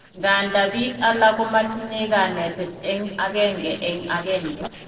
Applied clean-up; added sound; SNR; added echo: neural separator model SepFormer DNS4.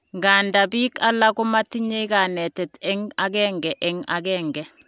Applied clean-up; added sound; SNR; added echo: none; none; none; none.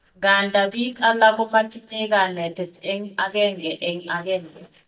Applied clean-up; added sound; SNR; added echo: neural mask model DeepFilterNet 3.